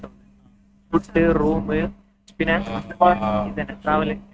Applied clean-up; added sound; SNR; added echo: neural mask model RNNoise.